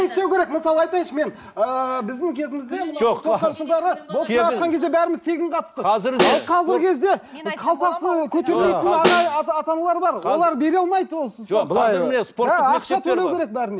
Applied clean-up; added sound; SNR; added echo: none; Snare drum; 5 dB; none.